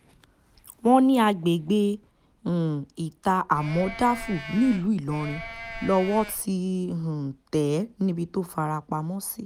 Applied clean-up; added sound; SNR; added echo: none; Livestock, farm animals, working animals; 12 dB; none.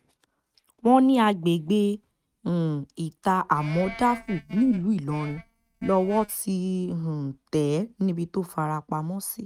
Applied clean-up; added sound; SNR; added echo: neural mask model RNNoise.